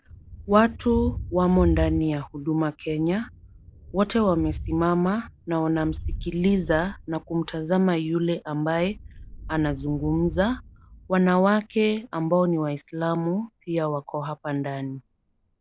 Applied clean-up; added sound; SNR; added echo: none; Thunder; 12 dB; none.